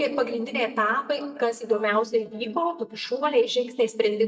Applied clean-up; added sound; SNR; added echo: neural mask model DeepFilterNet 3.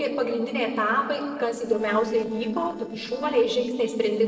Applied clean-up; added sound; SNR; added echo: neural separator model SepFormer DNS4.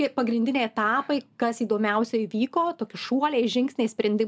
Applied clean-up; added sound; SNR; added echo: none; none; none; none.